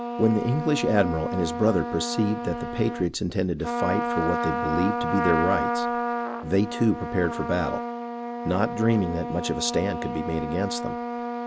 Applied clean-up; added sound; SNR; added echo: none; Trumpet; 3 dB; none.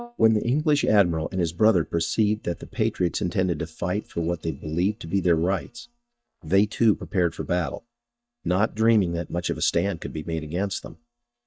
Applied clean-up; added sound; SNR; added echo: neural mask model DeepFilterNet 3.